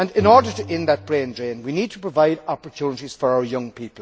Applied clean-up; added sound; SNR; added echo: none; Bowed string instrument; 17 dB; none.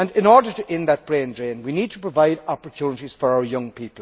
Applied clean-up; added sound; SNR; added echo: none; none; none; none.